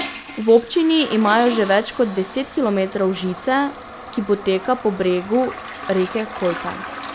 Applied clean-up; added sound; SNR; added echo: none; Toilet flush; 13 dB; none.